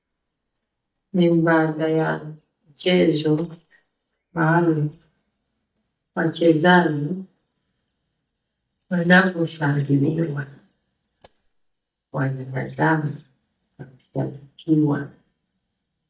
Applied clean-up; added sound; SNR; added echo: neural mask model DeepFilterNet 3.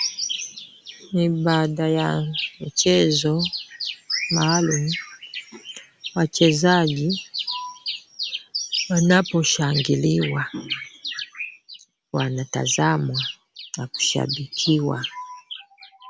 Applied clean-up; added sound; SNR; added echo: none; none; none; none.